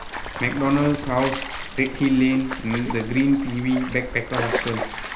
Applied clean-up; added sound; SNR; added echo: none; Stream; 7 dB; none.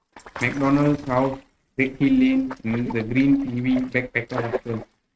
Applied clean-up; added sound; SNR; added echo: neural mask model RNNoise.